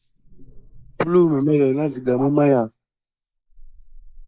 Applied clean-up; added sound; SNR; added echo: neural mask model Resemble Enhance denoiser.